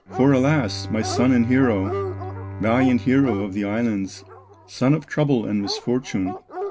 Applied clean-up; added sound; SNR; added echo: none; Dog + Bowed string instrument; 10 dB; none.